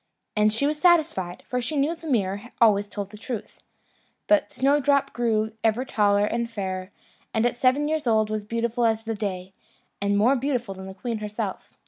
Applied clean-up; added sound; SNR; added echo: none; none; none; none.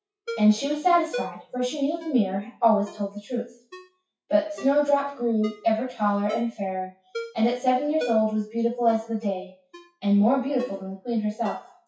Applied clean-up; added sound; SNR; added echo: classical method WPE with log-MMSE.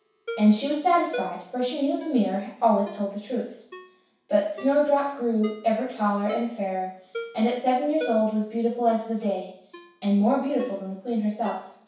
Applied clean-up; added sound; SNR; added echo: none; Ringtone; 17 dB; reverberation time 0.7 s.